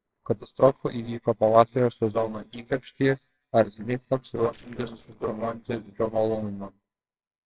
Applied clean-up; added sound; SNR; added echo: neural separator model SepFormer WHAMR!.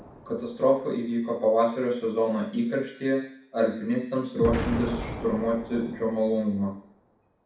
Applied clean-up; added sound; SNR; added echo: none; Explosion; 12 dB; reverberation time 0.6 s.